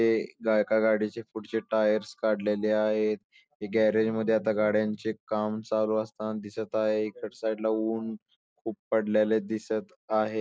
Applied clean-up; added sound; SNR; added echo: none; none; none; none.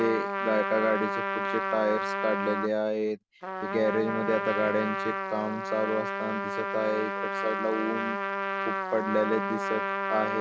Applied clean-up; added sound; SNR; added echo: none; Trumpet; 1 dB; none.